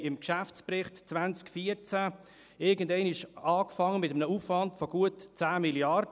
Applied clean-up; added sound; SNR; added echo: none; none; none; none.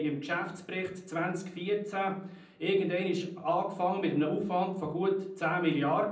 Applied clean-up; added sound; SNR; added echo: none; none; none; reverberation time 0.6 s.